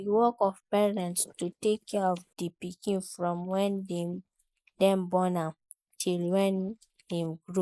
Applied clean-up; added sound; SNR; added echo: neural mask model Resemble Enhance denoiser.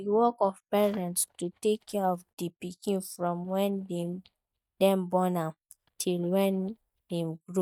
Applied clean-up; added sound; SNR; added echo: neural mask model DeepFilterNet 3.